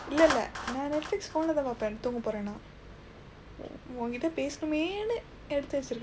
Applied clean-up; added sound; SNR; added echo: none; Clapping; 12 dB; none.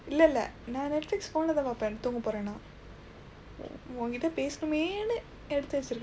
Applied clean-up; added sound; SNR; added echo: none; none; none; none.